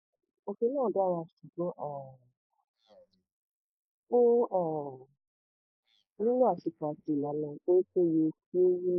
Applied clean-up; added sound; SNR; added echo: neural mask model Resemble Enhance denoiser.